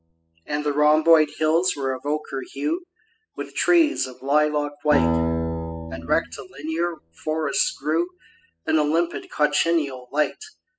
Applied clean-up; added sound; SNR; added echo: classical method spectral subtraction.